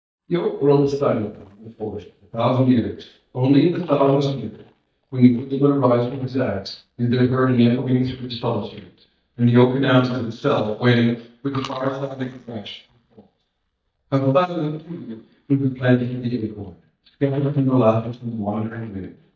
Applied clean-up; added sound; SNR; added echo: neural mask model DeepFilterNet 3.